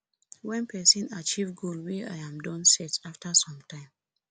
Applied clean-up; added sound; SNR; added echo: none; none; none; none.